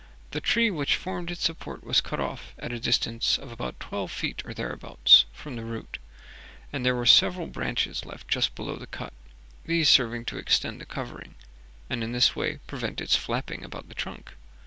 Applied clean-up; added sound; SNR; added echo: none; none; none; none.